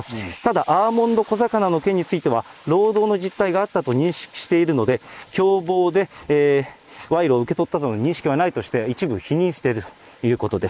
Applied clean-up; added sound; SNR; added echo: neural mask model Resemble Enhance denoiser.